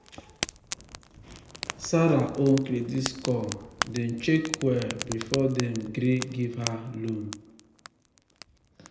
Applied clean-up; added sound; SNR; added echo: none; Fire; 11 dB; reverberation time 0.7 s.